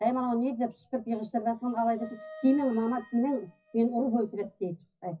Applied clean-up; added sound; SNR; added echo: classical method WPE with log-MMSE.